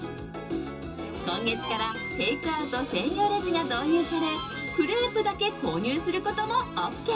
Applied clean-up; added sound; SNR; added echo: none; Harmonica; 10 dB; reverberation time 0.2 s.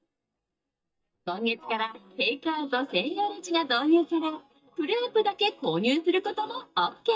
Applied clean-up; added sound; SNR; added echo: neural mask model DeepFilterNet 3.